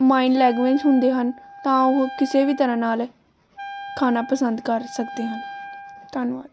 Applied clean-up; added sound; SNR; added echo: none; Wind instrument, woodwind instrument; 15 dB; none.